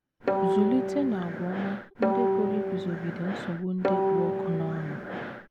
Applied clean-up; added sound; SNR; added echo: none; Guitar; -2 dB; none.